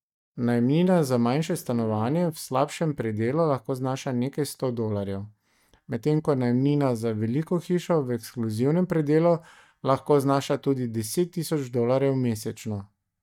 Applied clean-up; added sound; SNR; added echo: neural mask model DeepFilterNet 3.